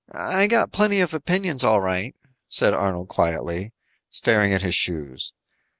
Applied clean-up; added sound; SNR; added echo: none; none; none; none.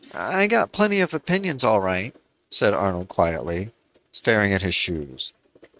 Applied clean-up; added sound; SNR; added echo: neural mask model RNNoise.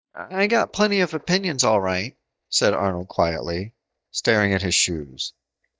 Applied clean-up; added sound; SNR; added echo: neural mask model DeepFilterNet 3.